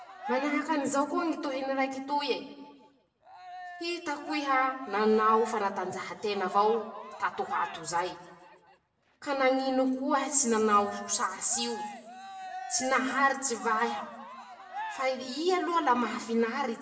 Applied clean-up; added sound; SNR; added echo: none; Cheering; 14 dB; reverberation time 0.9 s.